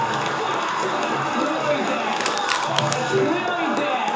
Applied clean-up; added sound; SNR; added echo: none; Crushing; 7 dB; reverberation time 0.7 s.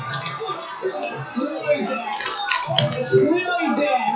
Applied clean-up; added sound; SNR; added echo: classical method WPE with log-MMSE.